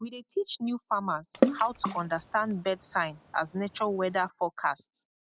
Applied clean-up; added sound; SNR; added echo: none; Water / Splash, splatter; 2 dB; none.